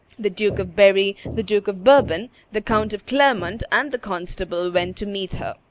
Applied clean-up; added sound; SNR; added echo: none; none; none; none.